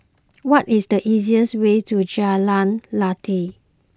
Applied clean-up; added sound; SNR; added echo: none; none; none; none.